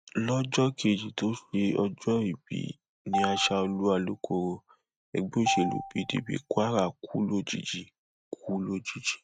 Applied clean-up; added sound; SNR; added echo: neural mask model RNNoise.